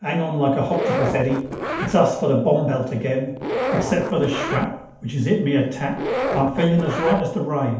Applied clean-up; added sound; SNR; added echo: none; Zipper (clothing); 6 dB; reverberation time 2.2 s.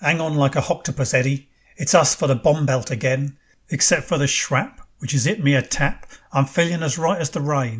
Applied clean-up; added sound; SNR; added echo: none; none; none; none.